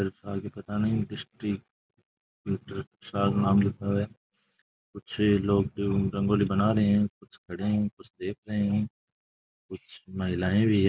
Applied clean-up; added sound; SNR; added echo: none; none; none; none.